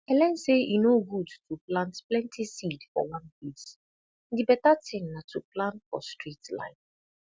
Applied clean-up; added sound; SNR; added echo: none; none; none; none.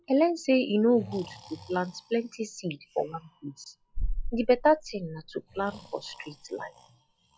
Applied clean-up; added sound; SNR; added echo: classical method log-MMSE.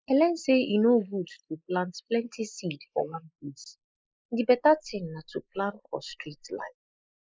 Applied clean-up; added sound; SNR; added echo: neural mask model Resemble Enhance denoiser.